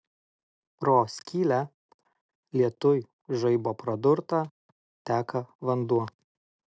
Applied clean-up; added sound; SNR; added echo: none; none; none; none.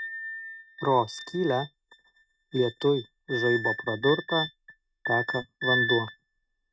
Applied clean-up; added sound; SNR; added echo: neural mask model RNNoise.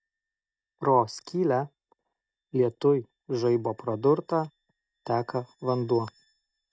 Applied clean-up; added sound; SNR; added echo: neural mask model DeepFilterNet 3.